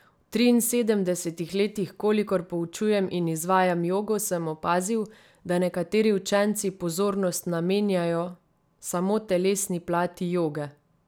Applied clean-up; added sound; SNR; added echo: none; none; none; none.